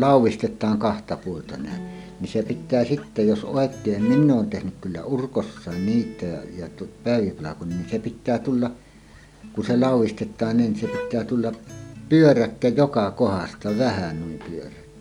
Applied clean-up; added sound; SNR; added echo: none; Bowed string instrument + Acoustic guitar; 16 dB; none.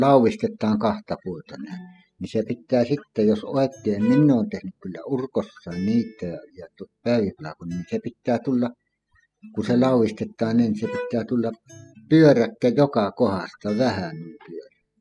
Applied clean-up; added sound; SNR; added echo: classical method spectral subtraction.